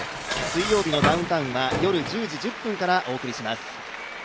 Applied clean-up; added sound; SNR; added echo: none; Dishes, pots, and pans; 5 dB; none.